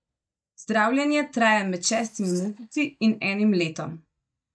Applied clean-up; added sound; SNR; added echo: neural mask model DeepFilterNet 3.